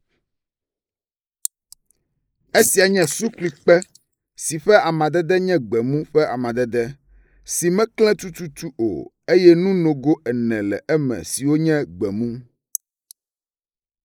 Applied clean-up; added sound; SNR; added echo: neural mask model Resemble Enhance denoiser.